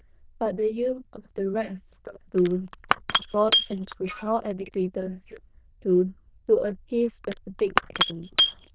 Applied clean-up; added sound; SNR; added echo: neural diffusion model UNIVERSE++.